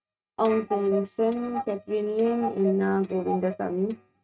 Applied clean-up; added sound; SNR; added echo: neural mask model RNNoise.